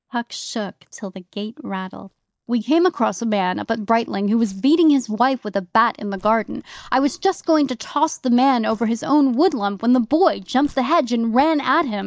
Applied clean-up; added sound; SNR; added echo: neural mask model DeepFilterNet 3.